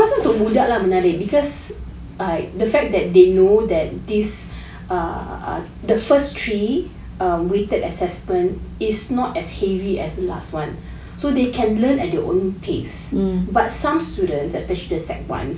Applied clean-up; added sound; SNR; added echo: none; none; none; none.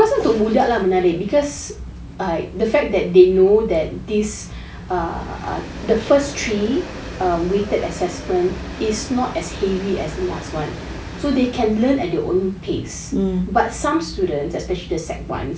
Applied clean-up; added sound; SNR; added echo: none; Train; 16 dB; none.